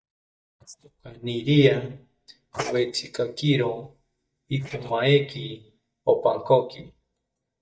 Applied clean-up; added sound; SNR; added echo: neural mask model DeepFilterNet 3.